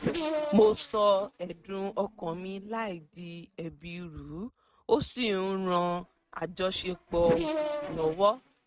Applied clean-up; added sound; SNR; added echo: neural mask model RNNoise.